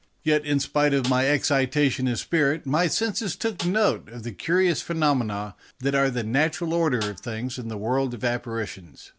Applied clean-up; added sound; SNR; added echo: none; Snare drum; 18 dB; none.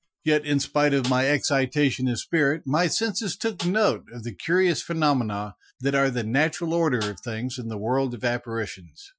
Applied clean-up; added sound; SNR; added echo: classical method Wiener filter.